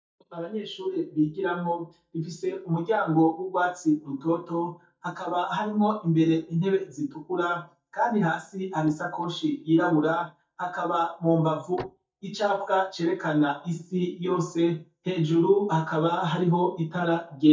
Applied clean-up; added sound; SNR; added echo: neural mask model DeepFilterNet 3.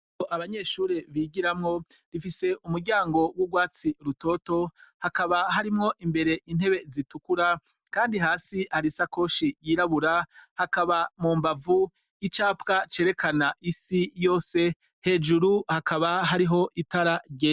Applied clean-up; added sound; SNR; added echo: none; none; none; none.